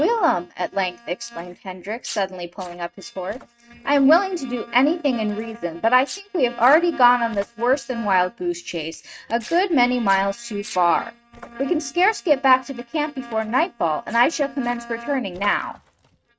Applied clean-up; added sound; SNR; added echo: neural mask model RNNoise.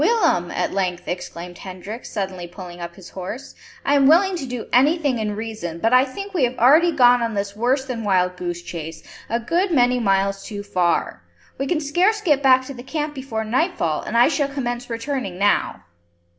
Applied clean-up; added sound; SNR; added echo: none; none; none; none.